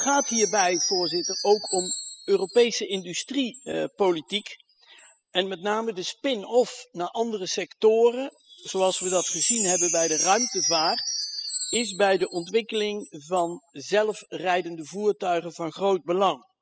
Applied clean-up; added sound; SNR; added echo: classical method spectral subtraction.